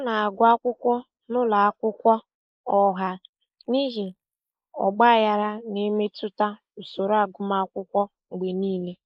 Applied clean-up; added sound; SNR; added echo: neural mask model Resemble Enhance denoiser.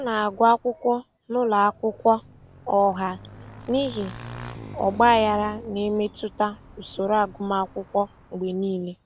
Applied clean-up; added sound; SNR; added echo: none; Motorcycle / Engine; 19 dB; none.